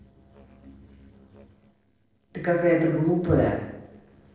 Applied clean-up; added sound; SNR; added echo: neural separator model SepFormer DNS4.